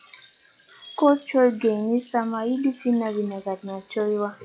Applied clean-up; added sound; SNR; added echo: classical method log-MMSE.